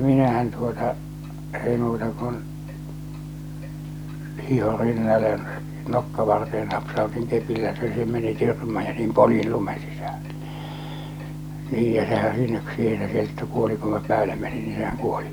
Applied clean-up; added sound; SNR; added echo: none; none; none; none.